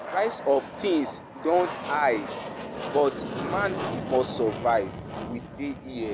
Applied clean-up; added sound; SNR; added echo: none; Aircraft; 7 dB; none.